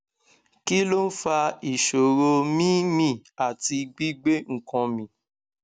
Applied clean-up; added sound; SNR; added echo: none; none; none; none.